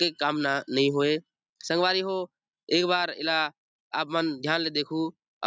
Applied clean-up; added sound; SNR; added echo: none; none; none; none.